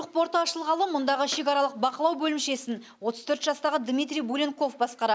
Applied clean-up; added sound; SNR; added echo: none; none; none; none.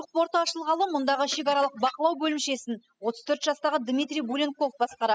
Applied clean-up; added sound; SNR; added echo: classical method spectral subtraction.